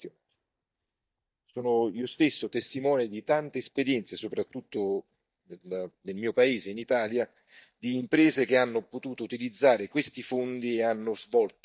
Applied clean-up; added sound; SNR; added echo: neural mask model DeepFilterNet 3.